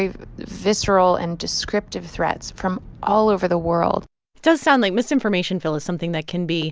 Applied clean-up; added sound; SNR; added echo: none; none; none; none.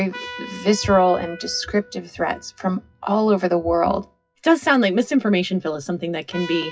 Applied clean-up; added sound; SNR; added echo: classical method WPE with log-MMSE.